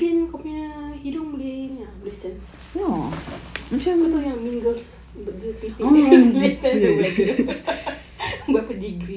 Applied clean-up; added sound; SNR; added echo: none; none; none; none.